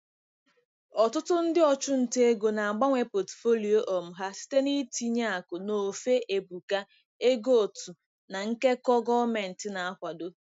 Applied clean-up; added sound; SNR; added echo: none; none; none; none.